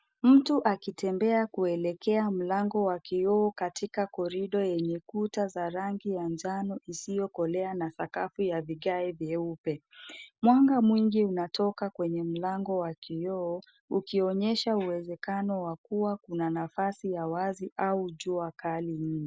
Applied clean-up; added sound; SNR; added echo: none; none; none; none.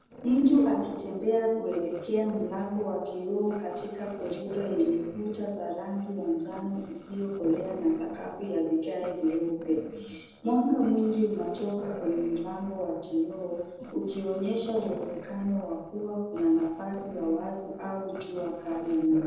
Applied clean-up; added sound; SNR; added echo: neural separator model SepFormer DNS4.